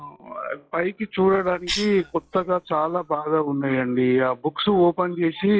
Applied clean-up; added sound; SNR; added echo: classical method log-MMSE.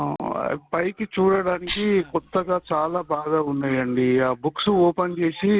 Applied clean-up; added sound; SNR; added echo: none; Cough; 15 dB; none.